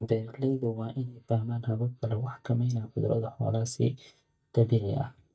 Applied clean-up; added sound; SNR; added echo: neural mask model DeepFilterNet 3.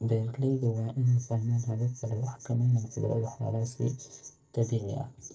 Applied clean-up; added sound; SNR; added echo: neural separator model SepFormer DNS4.